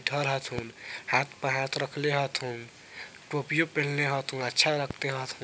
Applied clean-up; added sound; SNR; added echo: none; none; none; none.